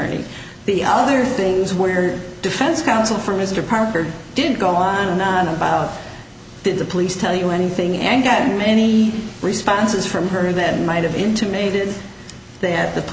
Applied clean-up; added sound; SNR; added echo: none; none; none; none.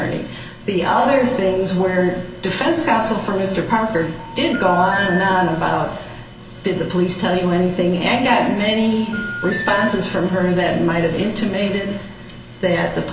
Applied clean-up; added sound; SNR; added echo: none; Telephone; 10 dB; reverberation time 0.3 s.